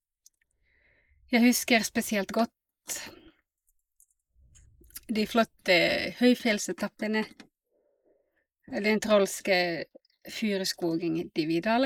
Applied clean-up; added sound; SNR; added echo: neural mask model Resemble Enhance denoiser.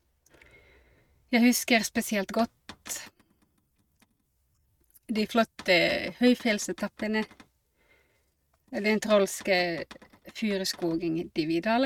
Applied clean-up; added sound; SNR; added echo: neural mask model RNNoise.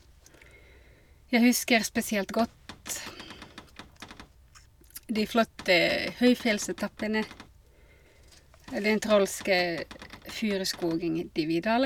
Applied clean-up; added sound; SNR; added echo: none; Cupboard open or close / Door; 19 dB; none.